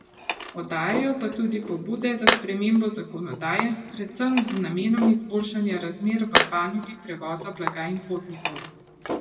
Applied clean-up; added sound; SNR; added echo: none; Tools; 4 dB; reverberation time 1.2 s.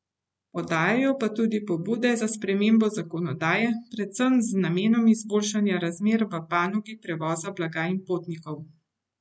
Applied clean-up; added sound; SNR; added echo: none; none; none; none.